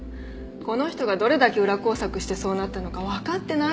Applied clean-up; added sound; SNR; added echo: none; none; none; none.